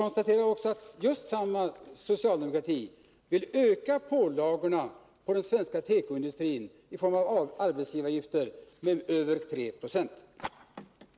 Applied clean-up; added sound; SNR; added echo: none; none; none; none.